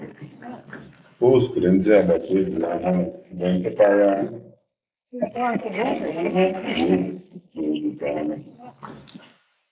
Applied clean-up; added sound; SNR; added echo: neural mask model Resemble Enhance denoiser.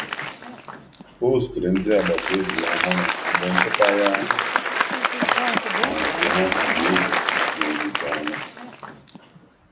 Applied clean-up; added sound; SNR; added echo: none; Applause; -2 dB; none.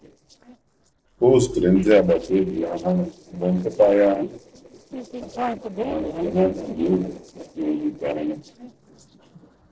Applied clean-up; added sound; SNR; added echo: neural separator model SepFormer DNS4.